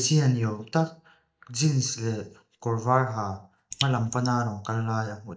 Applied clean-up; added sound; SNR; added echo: neural mask model DeepFilterNet 3.